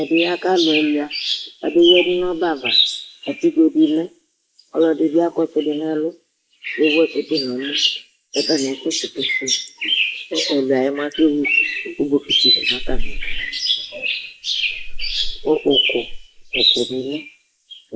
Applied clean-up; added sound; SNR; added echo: neural mask model Resemble Enhance denoiser.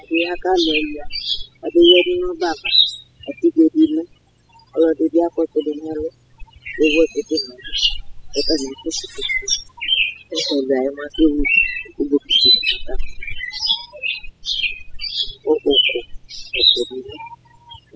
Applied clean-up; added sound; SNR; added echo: classical method spectral subtraction.